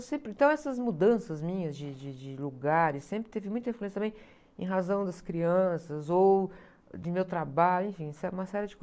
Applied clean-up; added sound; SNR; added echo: none; none; none; none.